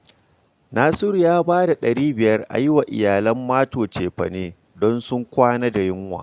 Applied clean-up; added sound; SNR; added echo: none; none; none; none.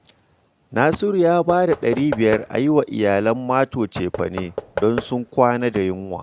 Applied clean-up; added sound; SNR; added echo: none; Knock / Wood; 13 dB; none.